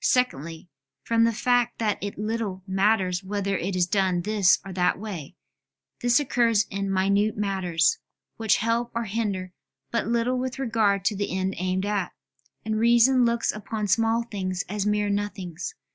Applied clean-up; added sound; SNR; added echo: none; none; none; none.